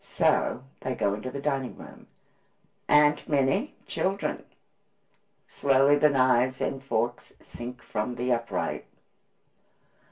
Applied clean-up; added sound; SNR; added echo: none; none; none; reverberation time 0.2 s.